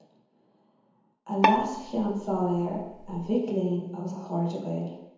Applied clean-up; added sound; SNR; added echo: none; Bowed string instrument; 1 dB; reverberation time 1.0 s.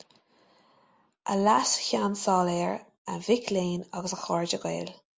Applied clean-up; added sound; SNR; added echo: none; none; none; none.